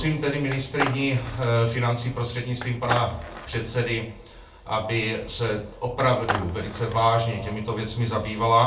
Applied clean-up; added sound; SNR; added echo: none; Skateboard; 8 dB; reverberation time 0.3 s.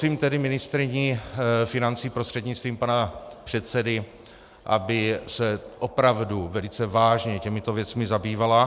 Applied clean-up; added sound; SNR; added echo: none; none; none; none.